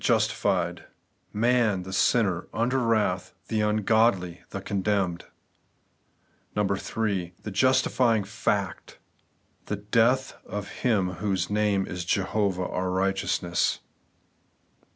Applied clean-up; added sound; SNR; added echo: none; none; none; none.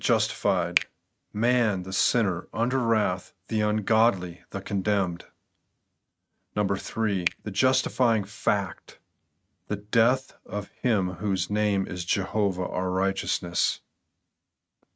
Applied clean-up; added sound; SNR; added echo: neural mask model RNNoise.